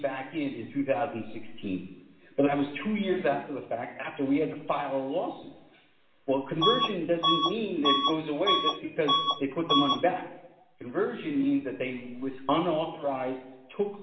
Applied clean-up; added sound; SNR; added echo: none; Bus / Alarm; -2 dB; reverberation time 0.8 s.